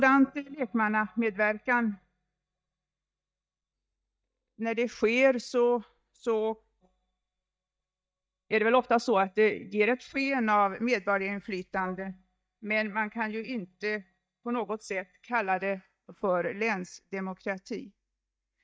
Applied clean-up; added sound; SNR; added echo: neural mask model DeepFilterNet 3.